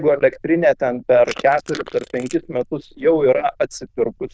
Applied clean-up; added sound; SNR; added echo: neural diffusion model UNIVERSE++.